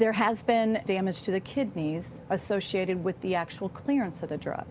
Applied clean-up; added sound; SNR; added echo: none; none; none; none.